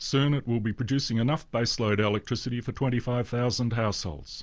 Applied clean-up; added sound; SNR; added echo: none; none; none; none.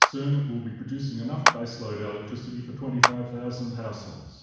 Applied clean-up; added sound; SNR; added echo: none; Clapping; -3 dB; reverberation time 1.1 s.